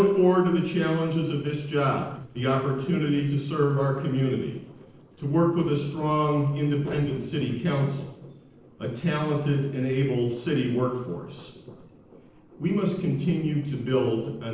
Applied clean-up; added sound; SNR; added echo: neural separator model SepFormer DNS4.